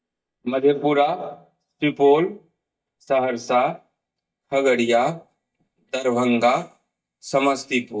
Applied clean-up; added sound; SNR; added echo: neural mask model DeepFilterNet 3.